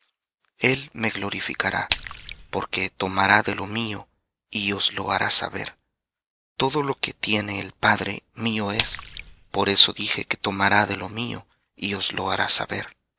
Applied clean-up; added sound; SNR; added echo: none; Splash, splatter; 7 dB; none.